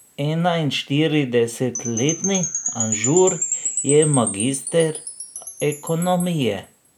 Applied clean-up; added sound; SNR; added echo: none; Wind chime / Percussion; 7 dB; none.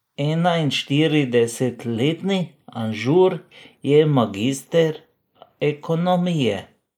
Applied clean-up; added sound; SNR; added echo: neural mask model Resemble Enhance denoiser.